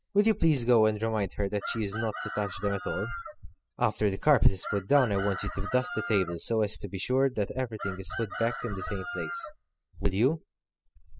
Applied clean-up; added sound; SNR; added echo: classical method spectral subtraction.